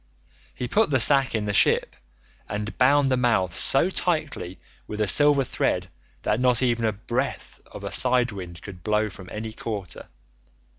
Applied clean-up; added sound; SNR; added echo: none; none; none; none.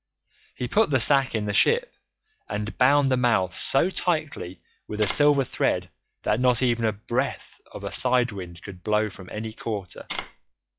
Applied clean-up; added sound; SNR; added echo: classical method log-MMSE.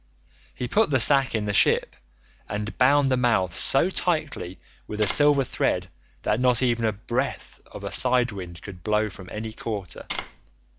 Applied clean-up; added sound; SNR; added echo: none; Tap; 8 dB; none.